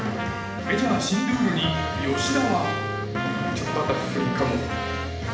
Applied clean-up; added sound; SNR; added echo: none; Trumpet; 8 dB; reverberation time 0.8 s.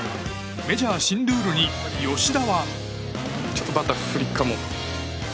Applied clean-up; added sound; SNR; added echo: none; none; none; none.